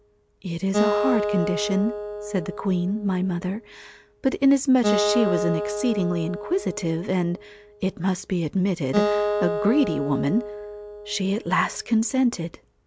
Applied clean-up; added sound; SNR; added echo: none; Acoustic guitar; 4 dB; none.